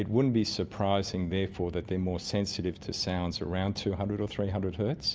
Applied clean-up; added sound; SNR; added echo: none; none; none; none.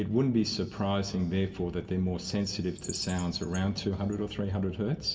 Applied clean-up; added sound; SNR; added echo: none; Bird vocalization, bird call, bird song; 18 dB; reverberation time 1.4 s.